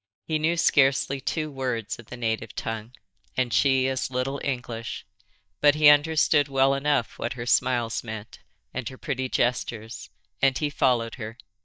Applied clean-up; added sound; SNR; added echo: neural mask model DeepFilterNet 3.